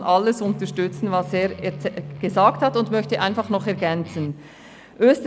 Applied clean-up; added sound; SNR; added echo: none; Guitar; 14 dB; none.